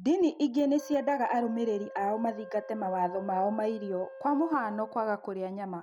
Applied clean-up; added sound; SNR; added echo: none; Wind instrument, woodwind instrument; 17 dB; none.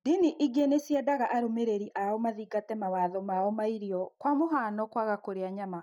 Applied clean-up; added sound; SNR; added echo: neural mask model DeepFilterNet 3.